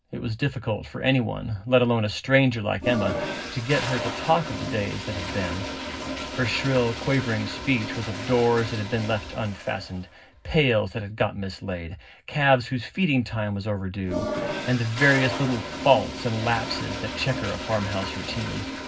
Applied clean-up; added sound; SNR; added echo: none; Toilet flush; 8 dB; reverberation time 0.4 s.